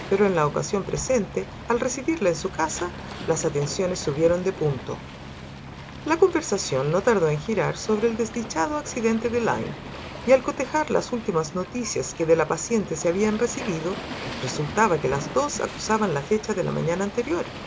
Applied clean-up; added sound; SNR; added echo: none; Waves, surf; 12 dB; none.